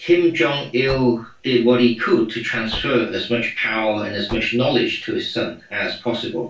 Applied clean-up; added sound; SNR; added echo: none; Car; 20 dB; reverberation time 0.2 s.